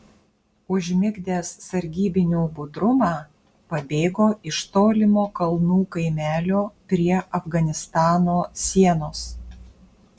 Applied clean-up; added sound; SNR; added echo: none; none; none; none.